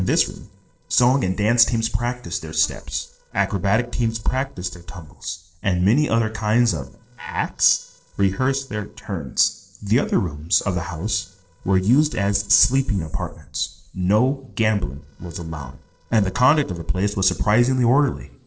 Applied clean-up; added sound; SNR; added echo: neural separator model SepFormer DNS4.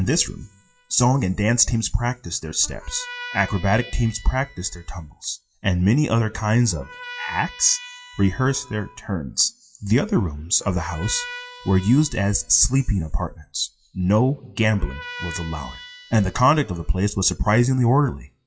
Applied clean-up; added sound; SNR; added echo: classical method WPE with log-MMSE.